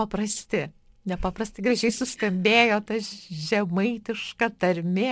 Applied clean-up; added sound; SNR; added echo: neural separator model SepFormer DNS4.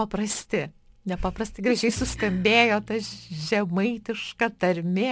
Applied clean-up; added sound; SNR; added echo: none; Bowed string instrument; 17 dB; none.